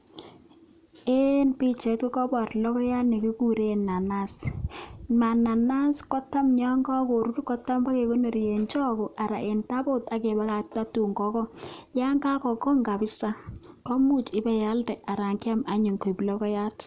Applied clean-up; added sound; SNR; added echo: none; none; none; none.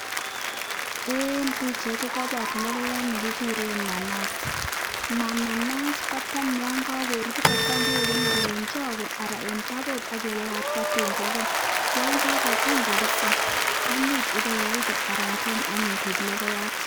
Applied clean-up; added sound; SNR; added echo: none; Applause + Printer; -4 dB; none.